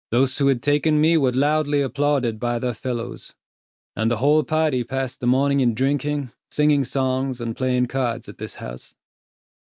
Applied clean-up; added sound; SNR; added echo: none; none; none; none.